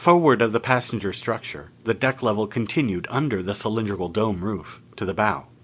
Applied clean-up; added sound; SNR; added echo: none; none; none; none.